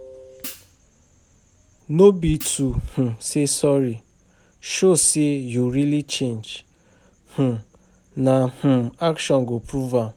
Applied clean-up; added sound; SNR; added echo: none; Hi-hat; 18 dB; none.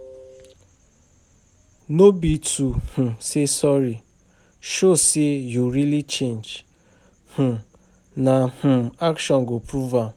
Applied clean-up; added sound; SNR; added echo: none; none; none; none.